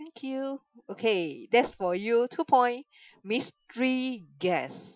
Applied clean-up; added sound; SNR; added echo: classical method Wiener filter.